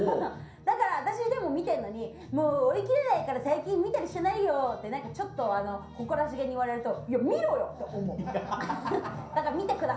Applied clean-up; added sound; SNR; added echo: none; none; none; reverberation time 0.6 s.